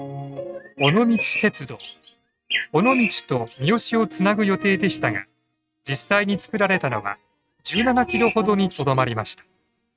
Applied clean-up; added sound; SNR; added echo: neural mask model RNNoise.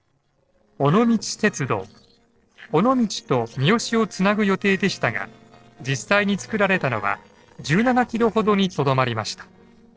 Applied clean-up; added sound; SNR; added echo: neural separator model SepFormer DNS4.